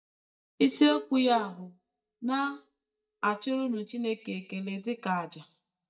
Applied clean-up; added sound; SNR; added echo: neural mask model DeepFilterNet 3.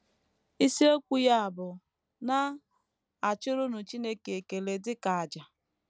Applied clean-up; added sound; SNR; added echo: none; none; none; none.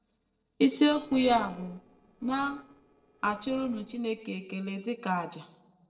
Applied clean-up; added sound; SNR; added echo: neural separator model SepFormer DNS4.